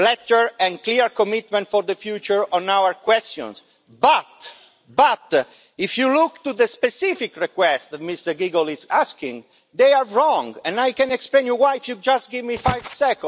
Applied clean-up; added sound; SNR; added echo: none; none; none; none.